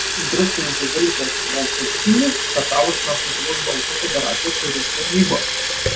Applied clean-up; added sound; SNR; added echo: none; Fill (with liquid) / Water tap, faucet; -1 dB; reverberation time 0.2 s.